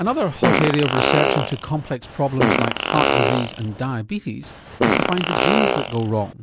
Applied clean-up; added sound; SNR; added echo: none; Fart; -2 dB; none.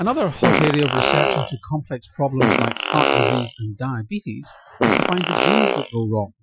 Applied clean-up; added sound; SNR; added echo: classical method Wiener filter.